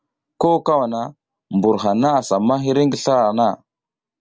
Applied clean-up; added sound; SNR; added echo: none; none; none; none.